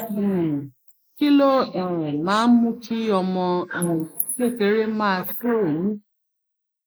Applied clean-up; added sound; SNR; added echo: neural mask model Resemble Enhance denoiser.